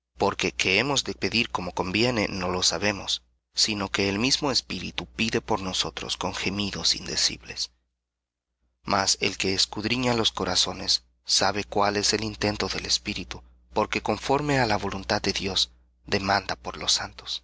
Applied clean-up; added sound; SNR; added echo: none; none; none; none.